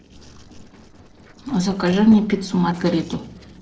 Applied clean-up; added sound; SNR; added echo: neural separator model SepFormer DNS4.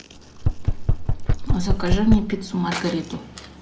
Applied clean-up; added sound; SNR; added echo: none; Knock; -4 dB; reverberation time 1.5 s.